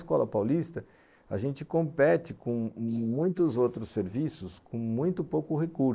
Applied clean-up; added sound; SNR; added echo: neural mask model Resemble Enhance denoiser.